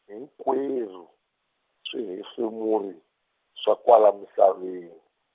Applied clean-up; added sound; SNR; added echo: none; none; none; none.